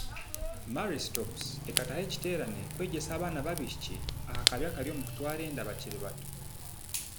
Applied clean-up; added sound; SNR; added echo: none; Fire / Rain; -1 dB; none.